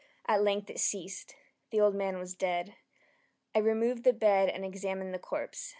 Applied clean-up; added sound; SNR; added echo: none; none; none; none.